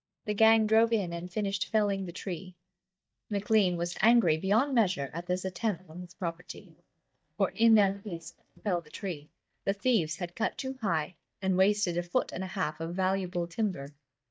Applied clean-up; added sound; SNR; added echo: neural mask model DeepFilterNet 3.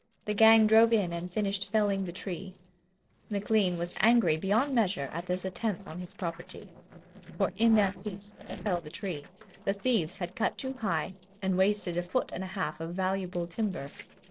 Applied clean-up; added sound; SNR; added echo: neural separator model SepFormer DNS4.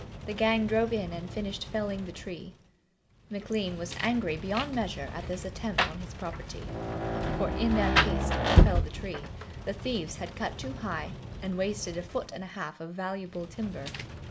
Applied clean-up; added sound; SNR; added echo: none; Rain; -2 dB; reverberation time 0.4 s.